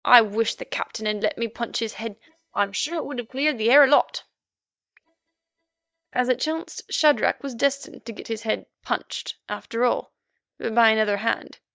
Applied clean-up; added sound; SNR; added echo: neural mask model DeepFilterNet 3.